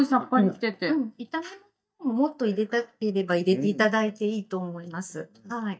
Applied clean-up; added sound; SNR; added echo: neural mask model DeepFilterNet 3.